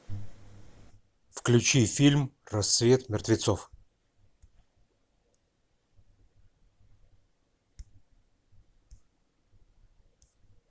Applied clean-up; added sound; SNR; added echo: none; none; none; none.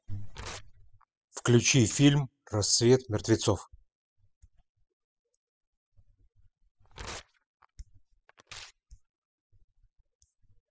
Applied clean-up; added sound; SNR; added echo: classical method spectral subtraction.